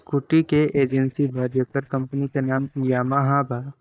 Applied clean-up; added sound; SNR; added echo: neural mask model DeepFilterNet 3.